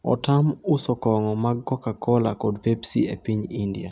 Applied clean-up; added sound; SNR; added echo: none; none; none; none.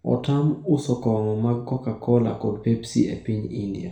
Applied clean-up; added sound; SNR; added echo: none; none; none; reverberation time 0.4 s.